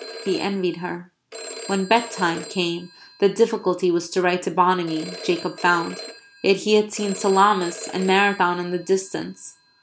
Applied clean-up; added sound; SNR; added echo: none; Telephone; 16 dB; none.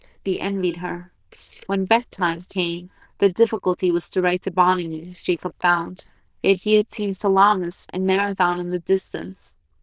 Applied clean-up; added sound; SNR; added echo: neural diffusion model UNIVERSE++.